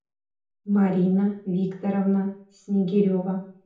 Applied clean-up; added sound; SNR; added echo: none; none; none; reverberation time 0.6 s.